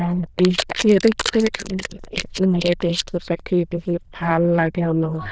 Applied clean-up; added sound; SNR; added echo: neural diffusion model UNIVERSE++.